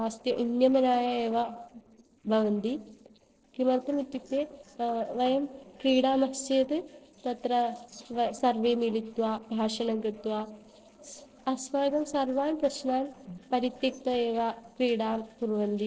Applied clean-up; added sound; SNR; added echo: neural separator model SepFormer DNS4.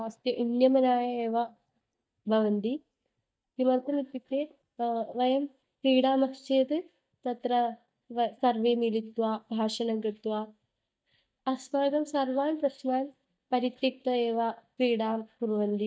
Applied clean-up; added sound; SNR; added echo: neural mask model DeepFilterNet 3.